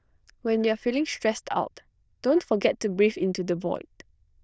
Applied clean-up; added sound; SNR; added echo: neural diffusion model UNIVERSE++.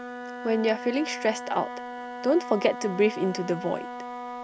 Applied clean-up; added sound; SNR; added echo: none; Wind instrument, woodwind instrument; 9 dB; none.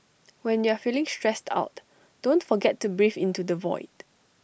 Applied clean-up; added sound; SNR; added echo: none; none; none; none.